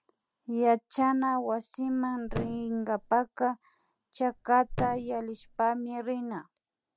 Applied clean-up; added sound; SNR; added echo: none; Thump, thud; 11 dB; none.